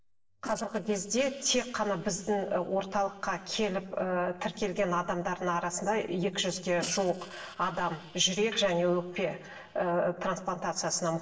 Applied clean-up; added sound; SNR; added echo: neural separator model SepFormer DNS4.